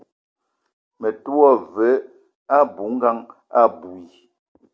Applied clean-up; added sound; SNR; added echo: none; none; none; none.